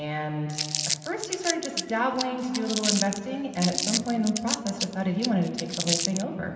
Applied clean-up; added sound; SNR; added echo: none; Crumpling, crinkling; 4 dB; reverberation time 2.6 s.